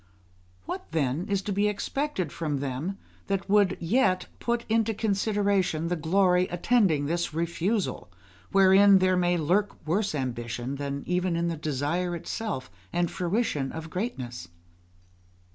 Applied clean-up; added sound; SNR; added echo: none; none; none; none.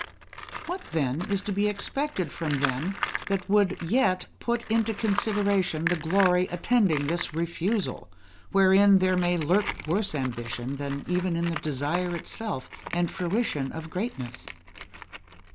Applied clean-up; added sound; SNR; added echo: none; Tools; 11 dB; none.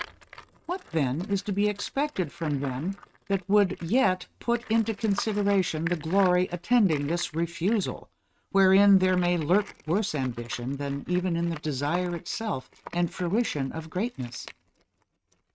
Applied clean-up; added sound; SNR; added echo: neural mask model RNNoise.